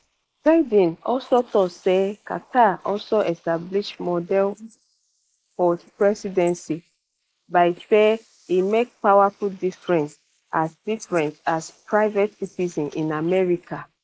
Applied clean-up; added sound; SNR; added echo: neural mask model Resemble Enhance denoiser.